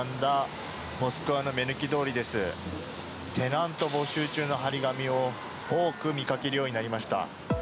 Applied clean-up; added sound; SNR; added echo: none; Chatter / Chirp, tweet / Livestock, farm animals, working animals; 11 dB; none.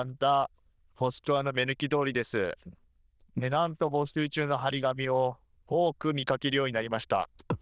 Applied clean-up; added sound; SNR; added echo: neural diffusion model UNIVERSE++.